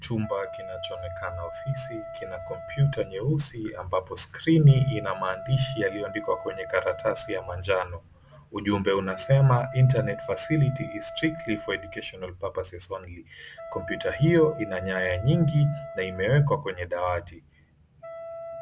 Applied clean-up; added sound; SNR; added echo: none; Wind instrument, woodwind instrument; 14 dB; none.